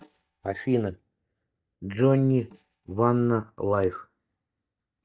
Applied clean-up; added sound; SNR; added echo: neural mask model DeepFilterNet 3.